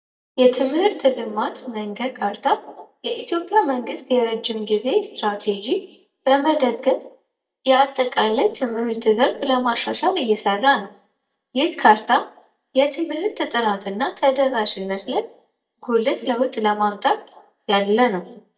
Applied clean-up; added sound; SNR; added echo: neural mask model DeepFilterNet 3.